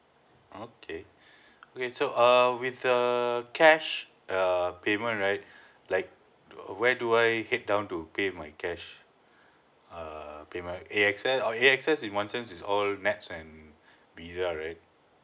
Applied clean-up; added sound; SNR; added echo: none; none; none; none.